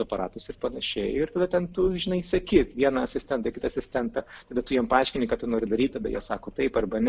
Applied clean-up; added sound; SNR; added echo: none; none; none; none.